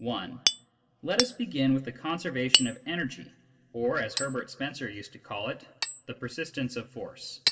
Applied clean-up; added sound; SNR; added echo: none; Hammer; 1 dB; reverberation time 1.6 s.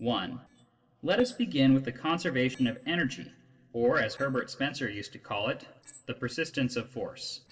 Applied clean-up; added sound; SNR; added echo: neural separator model SepFormer DNS4.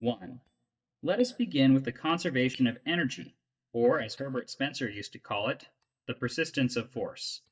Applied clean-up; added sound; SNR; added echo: neural mask model DeepFilterNet 3.